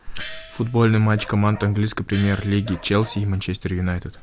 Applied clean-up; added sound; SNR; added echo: none; Bark + Gong; 19 dB; none.